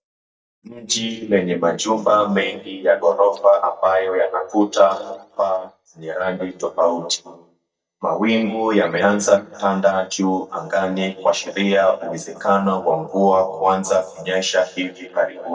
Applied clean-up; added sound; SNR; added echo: neural mask model DeepFilterNet 3.